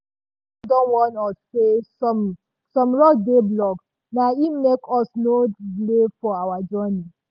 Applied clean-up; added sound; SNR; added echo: none; none; none; none.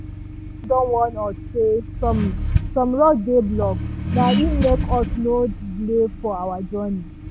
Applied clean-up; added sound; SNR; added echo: none; Accelerating, revving, vroom; 4 dB; none.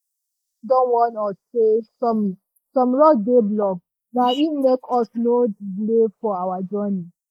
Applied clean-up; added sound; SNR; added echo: neural mask model Resemble Enhance denoiser.